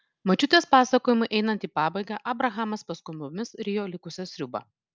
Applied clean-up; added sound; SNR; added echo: none; none; none; none.